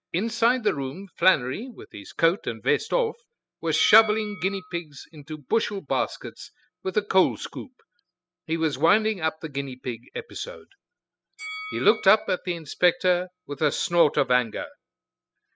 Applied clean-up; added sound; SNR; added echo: classical method spectral subtraction.